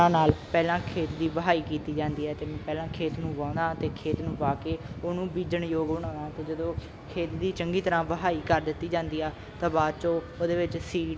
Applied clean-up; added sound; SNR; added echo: none; none; none; none.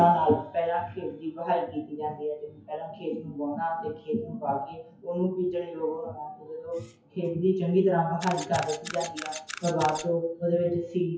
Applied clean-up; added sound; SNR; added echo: classical method WPE with log-MMSE.